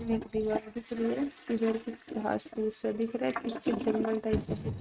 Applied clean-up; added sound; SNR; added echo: neural mask model RNNoise.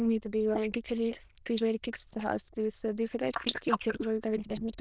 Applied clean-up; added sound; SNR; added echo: neural diffusion model UNIVERSE++.